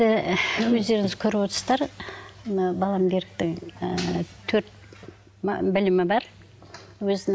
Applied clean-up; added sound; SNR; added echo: none; none; none; none.